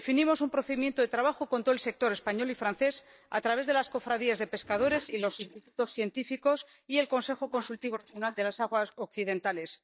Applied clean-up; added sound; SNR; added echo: neural mask model DeepFilterNet 3.